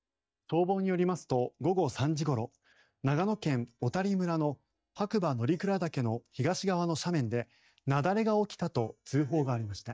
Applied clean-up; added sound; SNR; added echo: neural mask model DeepFilterNet 3.